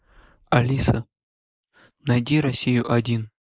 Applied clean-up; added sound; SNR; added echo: neural mask model Resemble Enhance denoiser.